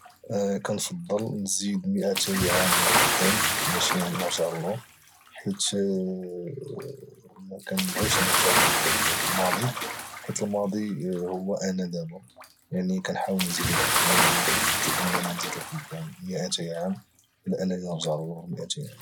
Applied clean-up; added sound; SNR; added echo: none; Bathtub (filling or washing) / Splash, splatter; -1 dB; none.